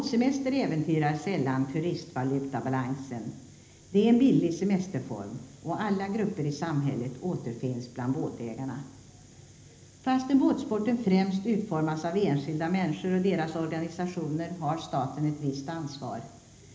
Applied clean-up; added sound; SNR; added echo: none; none; none; reverberation time 0.8 s.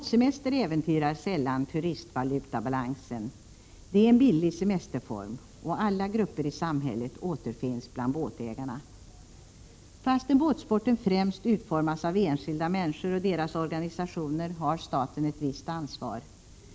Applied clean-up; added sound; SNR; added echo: none; none; none; none.